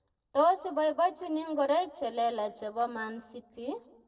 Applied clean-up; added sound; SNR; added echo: neural separator model SepFormer DNS4.